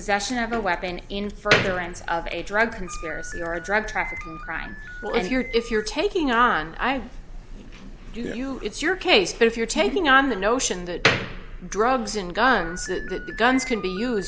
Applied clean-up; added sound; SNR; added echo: none; Slam; 9 dB; none.